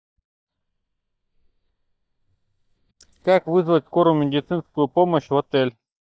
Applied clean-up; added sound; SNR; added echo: neural mask model DeepFilterNet 3.